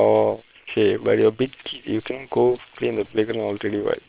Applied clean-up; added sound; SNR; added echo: neural separator model SepFormer WHAM!.